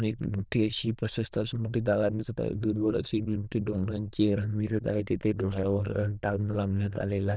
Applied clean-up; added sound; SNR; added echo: neural diffusion model UNIVERSE++.